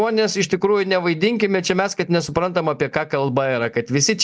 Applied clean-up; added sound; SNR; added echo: none; none; none; none.